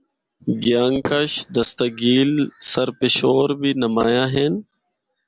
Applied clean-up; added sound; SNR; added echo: none; Fireworks; 18 dB; none.